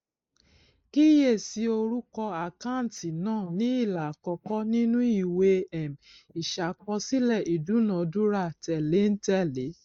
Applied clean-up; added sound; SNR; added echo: neural mask model Resemble Enhance denoiser.